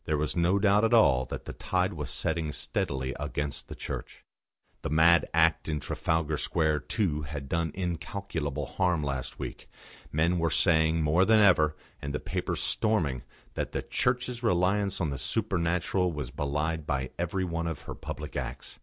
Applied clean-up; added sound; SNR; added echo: none; none; none; none.